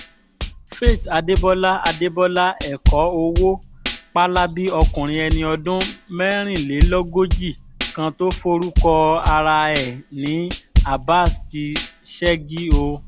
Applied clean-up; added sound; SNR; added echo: none; Tambourine / Drum / Drum kit; 2 dB; none.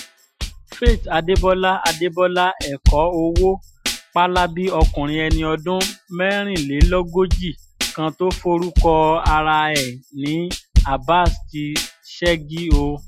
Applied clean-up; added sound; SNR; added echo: classical method Wiener filter.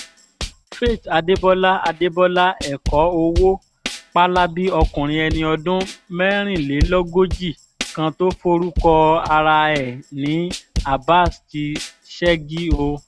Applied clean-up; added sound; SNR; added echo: neural mask model RNNoise.